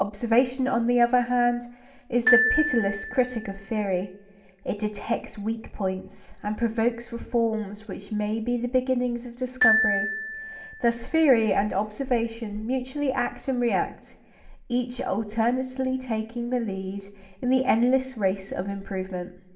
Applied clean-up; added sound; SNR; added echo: none; Glockenspiel; 4 dB; reverberation time 1.6 s.